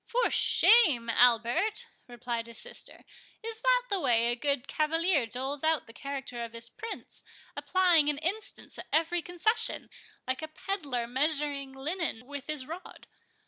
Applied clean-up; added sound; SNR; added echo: none; none; none; none.